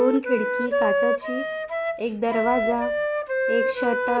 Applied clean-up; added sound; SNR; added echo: none; Wind instrument, woodwind instrument; -1 dB; none.